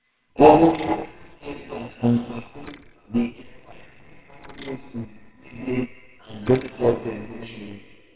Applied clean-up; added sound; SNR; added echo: neural separator model SepFormer WHAMR!.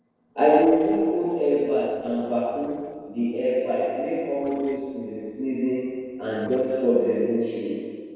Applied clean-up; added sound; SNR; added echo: neural separator model SepFormer DNS4.